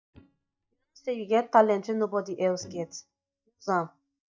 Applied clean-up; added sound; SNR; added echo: neural mask model DeepFilterNet 3.